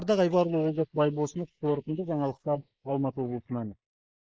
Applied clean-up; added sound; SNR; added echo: neural mask model Resemble Enhance denoiser.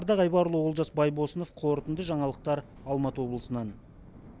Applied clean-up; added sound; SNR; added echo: none; none; none; none.